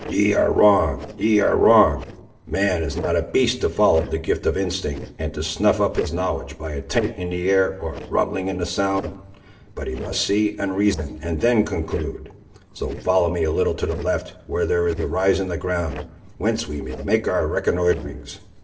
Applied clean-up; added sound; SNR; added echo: neural separator model SepFormer DNS4.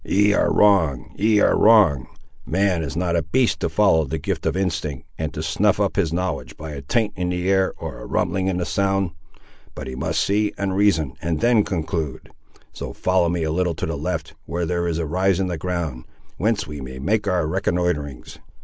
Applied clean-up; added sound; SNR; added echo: none; none; none; none.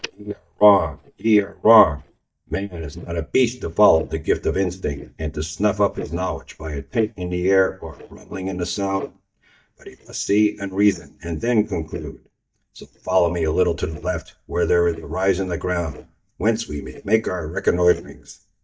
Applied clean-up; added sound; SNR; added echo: neural mask model DeepFilterNet 3.